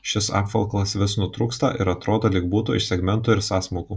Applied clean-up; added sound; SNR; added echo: none; none; none; none.